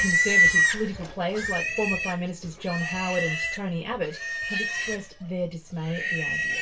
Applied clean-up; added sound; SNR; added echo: none; Livestock, farm animals, working animals; -4 dB; reverberation time 0.2 s.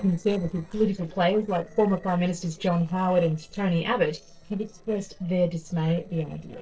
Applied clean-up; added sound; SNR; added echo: neural separator model SepFormer DNS4.